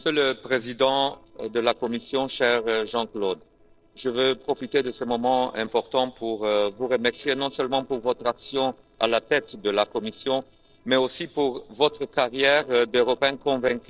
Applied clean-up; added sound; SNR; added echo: neural separator model SepFormer DNS4.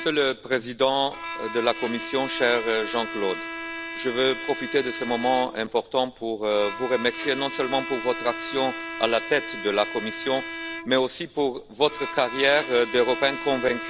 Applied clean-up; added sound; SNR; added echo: none; Bowed string instrument; 9 dB; none.